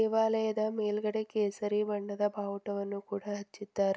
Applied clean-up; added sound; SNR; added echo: none; none; none; none.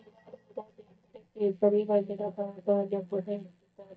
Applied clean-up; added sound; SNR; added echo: neural mask model DeepFilterNet 3.